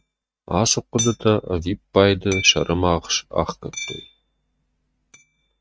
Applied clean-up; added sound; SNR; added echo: neural mask model RNNoise.